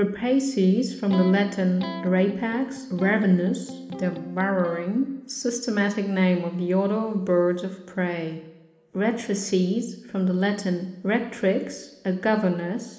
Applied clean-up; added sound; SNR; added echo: none; Electric guitar; 13 dB; reverberation time 1.0 s.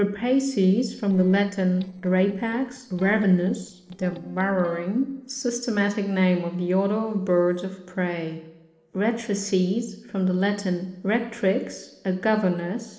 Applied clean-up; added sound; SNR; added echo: neural separator model SepFormer DNS4.